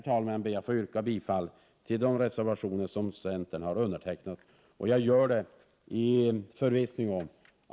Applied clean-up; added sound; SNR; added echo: none; none; none; none.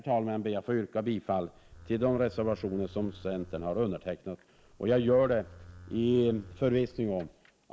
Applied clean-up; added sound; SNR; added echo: none; Livestock, farm animals, working animals; 20 dB; none.